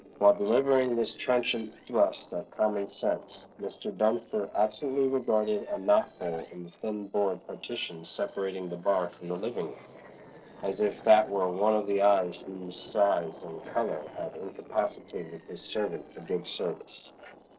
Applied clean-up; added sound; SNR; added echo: neural separator model SepFormer DNS4.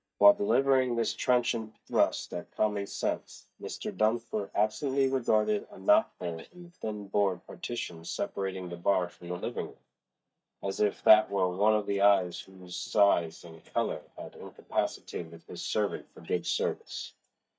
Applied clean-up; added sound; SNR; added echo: neural mask model DeepFilterNet 3.